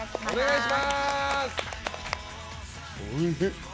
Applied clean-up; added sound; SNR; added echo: none; none; none; none.